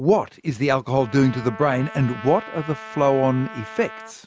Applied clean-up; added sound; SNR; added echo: none; Trumpet; 17 dB; none.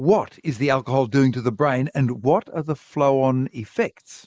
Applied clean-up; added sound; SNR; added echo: neural mask model Resemble Enhance denoiser.